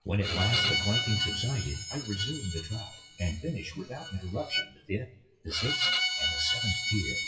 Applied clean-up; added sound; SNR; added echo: classical method WPE with log-MMSE.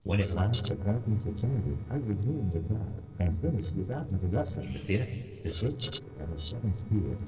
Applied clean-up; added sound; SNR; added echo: neural separator model SepFormer DNS4.